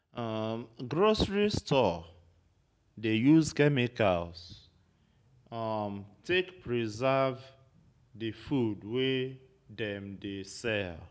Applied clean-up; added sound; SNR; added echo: none; none; none; none.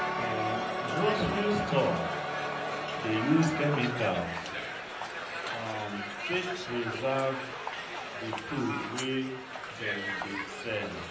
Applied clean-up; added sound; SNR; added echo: none; Crowd; 2 dB; reverberation time 0.6 s.